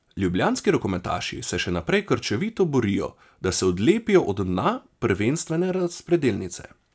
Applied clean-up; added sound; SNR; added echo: none; none; none; none.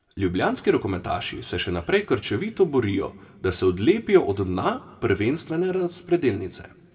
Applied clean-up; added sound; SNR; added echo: none; none; none; reverberation time 2.0 s.